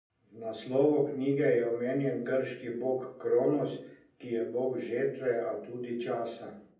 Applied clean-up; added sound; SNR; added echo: none; none; none; reverberation time 0.6 s.